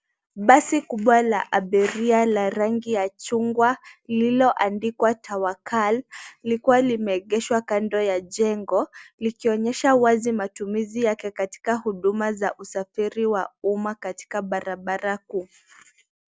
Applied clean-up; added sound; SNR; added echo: none; none; none; none.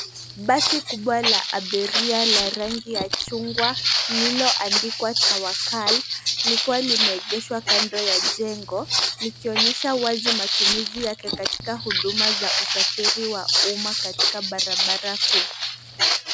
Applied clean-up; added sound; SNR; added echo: none; Walk, footsteps; -5 dB; none.